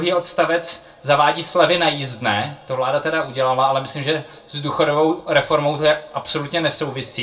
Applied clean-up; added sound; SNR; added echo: none; none; none; reverberation time 0.2 s.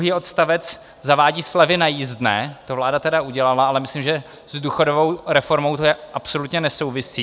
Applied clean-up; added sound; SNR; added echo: none; none; none; none.